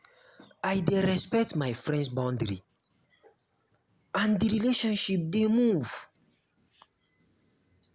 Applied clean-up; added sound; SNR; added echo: none; none; none; none.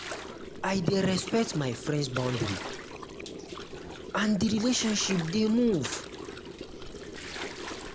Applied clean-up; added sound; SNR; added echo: none; Gurgling; 9 dB; none.